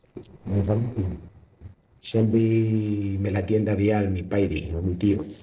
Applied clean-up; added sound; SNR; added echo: neural separator model SepFormer DNS4.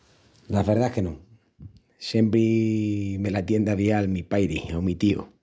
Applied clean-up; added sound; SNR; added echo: none; none; none; none.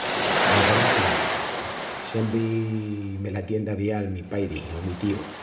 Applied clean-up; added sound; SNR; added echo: none; Waves, surf; -2 dB; reverberation time 0.7 s.